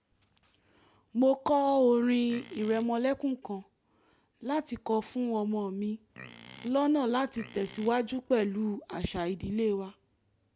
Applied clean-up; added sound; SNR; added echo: none; Livestock, farm animals, working animals; 20 dB; none.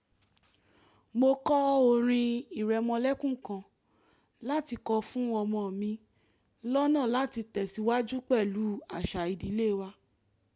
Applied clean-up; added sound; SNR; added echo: none; none; none; none.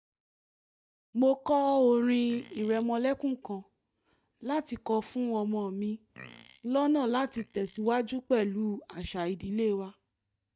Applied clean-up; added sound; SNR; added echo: neural mask model DeepFilterNet 3.